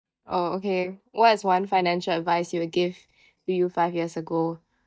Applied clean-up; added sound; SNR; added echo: neural mask model DeepFilterNet 3.